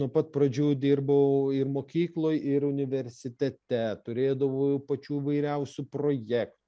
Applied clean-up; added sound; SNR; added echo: none; none; none; none.